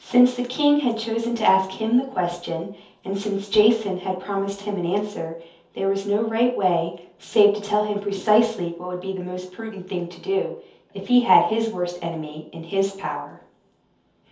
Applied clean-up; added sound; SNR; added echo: none; none; none; reverberation time 0.5 s.